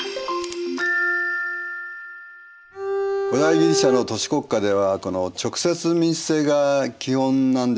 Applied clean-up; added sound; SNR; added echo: none; Bowed string instrument; 1 dB; none.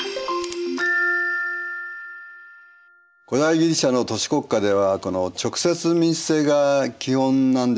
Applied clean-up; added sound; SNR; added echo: none; none; none; none.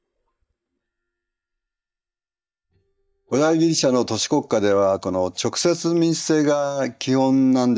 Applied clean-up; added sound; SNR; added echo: neural mask model DeepFilterNet 3.